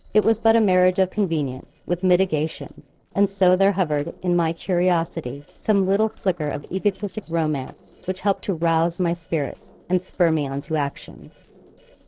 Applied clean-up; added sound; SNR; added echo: neural separator model SepFormer DNS4.